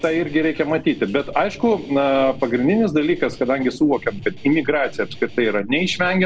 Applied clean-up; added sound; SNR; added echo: none; Drip + Guitar; 17 dB; none.